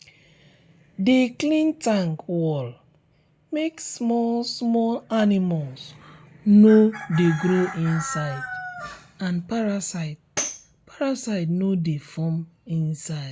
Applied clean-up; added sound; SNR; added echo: none; Tambourine; 12 dB; none.